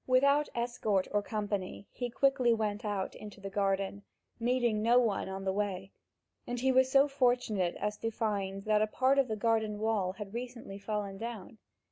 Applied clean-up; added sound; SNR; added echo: none; none; none; none.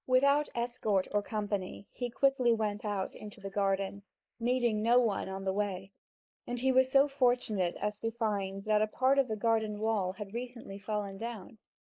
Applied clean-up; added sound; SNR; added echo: neural mask model Resemble Enhance denoiser.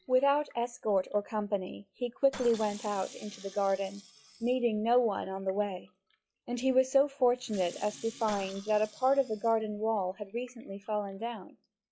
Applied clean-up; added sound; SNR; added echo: classical method log-MMSE.